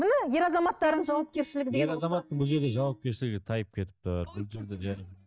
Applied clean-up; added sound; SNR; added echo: neural mask model DeepFilterNet 3.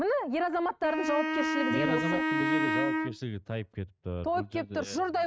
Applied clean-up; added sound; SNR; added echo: neural mask model RNNoise.